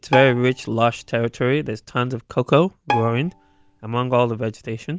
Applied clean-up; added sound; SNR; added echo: none; Bowed string instrument; 9 dB; none.